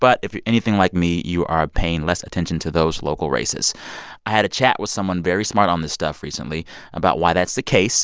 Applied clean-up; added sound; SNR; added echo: none; none; none; none.